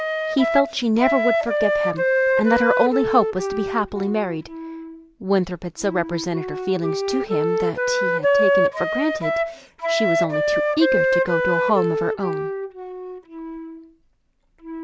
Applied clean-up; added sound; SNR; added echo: none; Wind instrument, woodwind instrument; -1 dB; none.